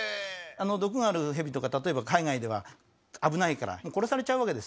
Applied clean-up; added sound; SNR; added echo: none; none; none; none.